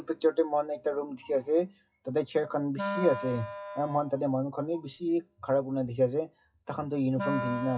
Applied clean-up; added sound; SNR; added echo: classical method WPE with log-MMSE.